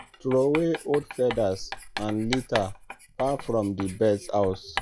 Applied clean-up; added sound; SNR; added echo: classical method log-MMSE.